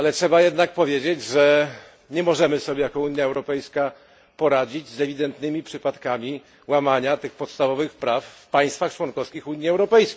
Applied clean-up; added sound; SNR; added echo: none; none; none; none.